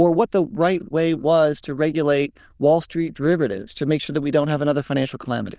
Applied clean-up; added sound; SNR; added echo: neural diffusion model UNIVERSE++.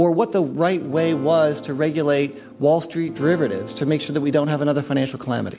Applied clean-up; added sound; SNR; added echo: none; Acoustic guitar / Strum; 16 dB; none.